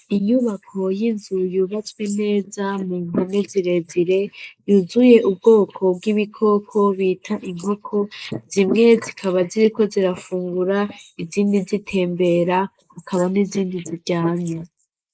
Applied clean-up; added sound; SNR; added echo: neural mask model Resemble Enhance denoiser.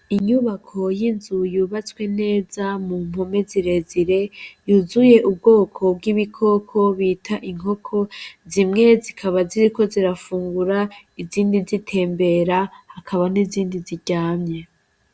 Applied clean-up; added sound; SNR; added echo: none; none; none; none.